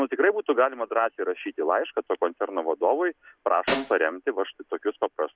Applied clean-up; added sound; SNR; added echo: none; Snare drum; 8 dB; none.